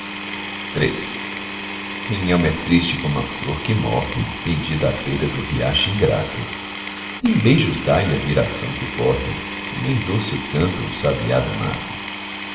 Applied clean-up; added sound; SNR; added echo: none; Power tool; 6 dB; reverberation time 1.0 s.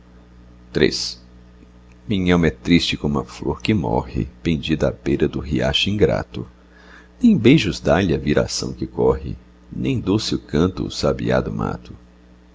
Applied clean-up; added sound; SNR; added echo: none; none; none; none.